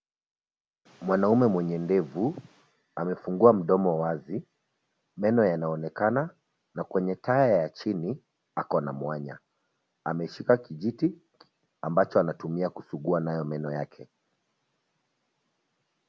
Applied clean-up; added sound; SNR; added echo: none; none; none; none.